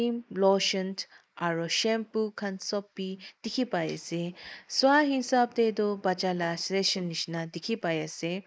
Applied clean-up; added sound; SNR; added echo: neural mask model Resemble Enhance denoiser.